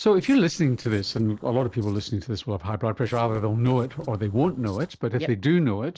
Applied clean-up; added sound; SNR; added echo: neural separator model SepFormer DNS4.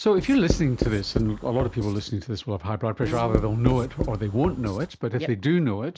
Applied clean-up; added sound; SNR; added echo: none; Writing; 6 dB; none.